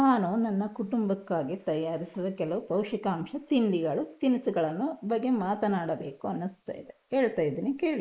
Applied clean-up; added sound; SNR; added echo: neural mask model Resemble Enhance denoiser.